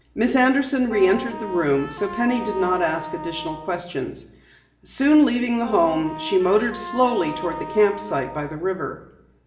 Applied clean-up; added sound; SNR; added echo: none; Wind instrument, woodwind instrument; 12 dB; reverberation time 0.7 s.